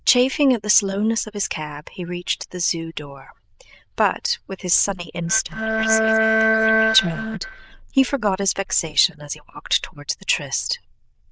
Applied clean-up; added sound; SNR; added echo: neural diffusion model UNIVERSE++.